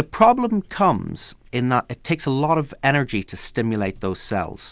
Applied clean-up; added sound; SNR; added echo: none; none; none; none.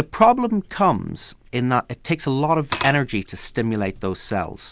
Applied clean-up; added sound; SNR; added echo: none; Glass / Liquid; 14 dB; none.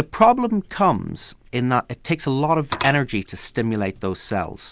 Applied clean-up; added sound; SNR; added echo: neural mask model Resemble Enhance denoiser.